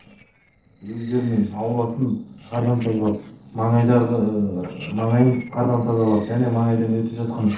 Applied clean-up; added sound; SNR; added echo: neural separator model SepFormer DNS4.